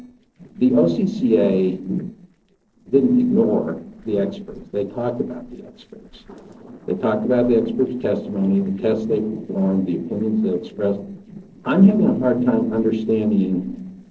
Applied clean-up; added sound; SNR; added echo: neural separator model SepFormer DNS4.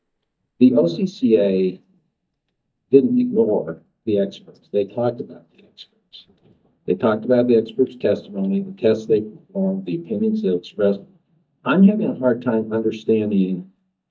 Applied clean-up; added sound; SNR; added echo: neural mask model DeepFilterNet 3.